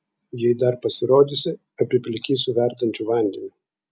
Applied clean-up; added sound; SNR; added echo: none; none; none; none.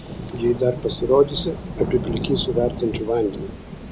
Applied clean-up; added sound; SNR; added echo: none; Scissors + Rain / Thunderstorm; 8 dB; none.